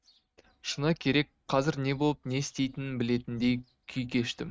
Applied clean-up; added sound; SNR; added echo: neural mask model RNNoise.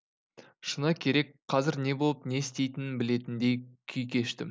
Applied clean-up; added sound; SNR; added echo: none; none; none; none.